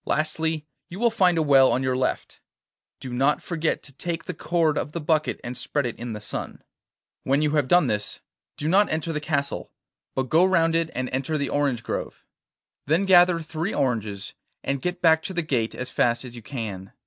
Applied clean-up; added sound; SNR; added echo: none; none; none; none.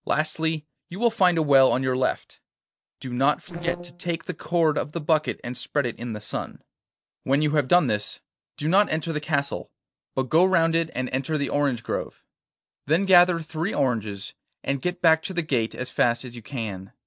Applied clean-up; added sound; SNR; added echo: neural separator model SepFormer DNS4.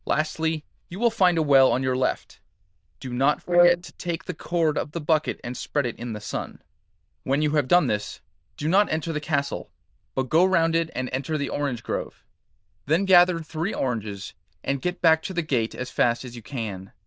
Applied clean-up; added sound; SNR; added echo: neural diffusion model UNIVERSE++.